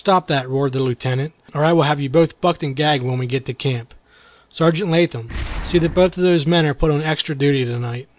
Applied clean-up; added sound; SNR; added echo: none; Boom; 14 dB; none.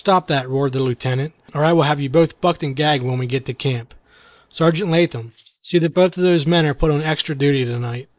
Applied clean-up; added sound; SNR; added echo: neural mask model Resemble Enhance denoiser.